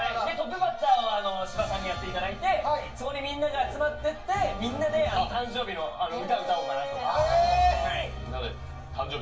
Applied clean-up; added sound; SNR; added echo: none; none; none; reverberation time 0.2 s.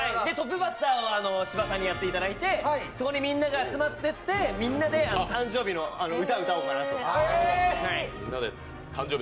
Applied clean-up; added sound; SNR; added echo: none; none; none; none.